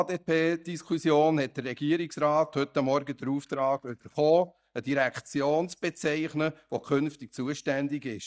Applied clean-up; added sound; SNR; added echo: neural mask model DeepFilterNet 3.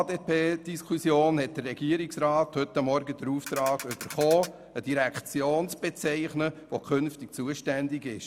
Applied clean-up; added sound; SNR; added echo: none; Ratchet, pawl; 13 dB; none.